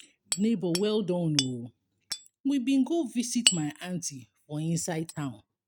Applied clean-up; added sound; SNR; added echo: neural mask model RNNoise.